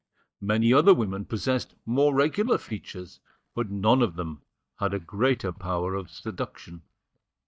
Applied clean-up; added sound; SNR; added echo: neural mask model DeepFilterNet 3.